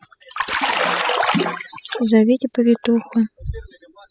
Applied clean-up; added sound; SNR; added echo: classical method spectral subtraction.